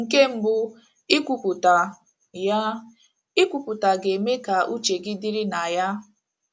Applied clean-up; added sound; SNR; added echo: none; none; none; none.